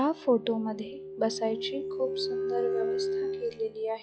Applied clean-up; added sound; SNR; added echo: classical method log-MMSE.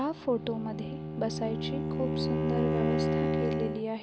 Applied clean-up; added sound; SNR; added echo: none; Bowed string instrument; -3 dB; none.